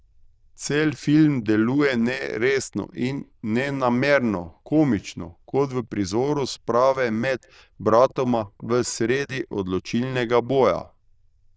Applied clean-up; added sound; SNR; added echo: neural diffusion model UNIVERSE++.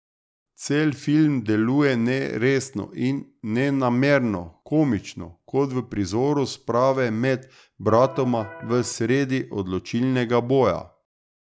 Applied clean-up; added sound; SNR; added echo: none; Electric guitar; 15 dB; none.